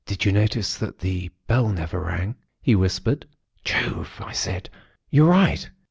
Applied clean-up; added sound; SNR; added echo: none; none; none; none.